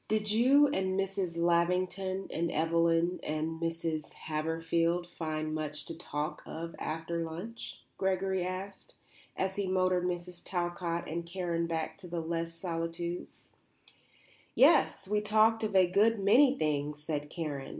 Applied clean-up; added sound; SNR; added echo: none; none; none; none.